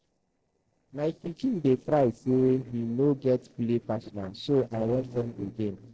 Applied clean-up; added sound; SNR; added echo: neural separator model SepFormer DNS4.